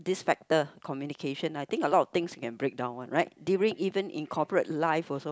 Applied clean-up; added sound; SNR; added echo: none; none; none; none.